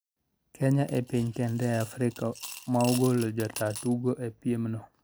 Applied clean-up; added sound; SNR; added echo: none; Coin (dropping) / Glass; 14 dB; none.